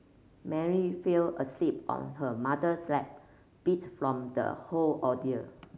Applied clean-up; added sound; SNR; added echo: none; none; none; none.